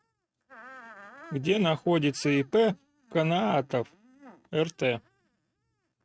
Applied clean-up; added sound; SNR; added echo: neural mask model RNNoise.